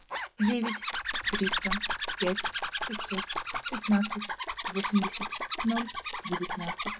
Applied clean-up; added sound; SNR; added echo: classical method log-MMSE.